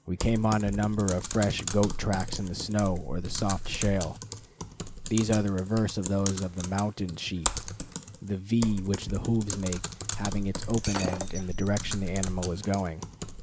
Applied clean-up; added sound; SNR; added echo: none; Typing + Shatter; 6 dB; none.